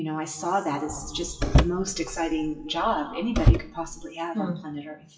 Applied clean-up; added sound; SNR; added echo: classical method WPE with log-MMSE.